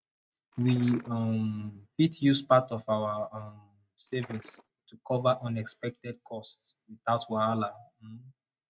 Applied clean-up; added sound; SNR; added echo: neural mask model RNNoise.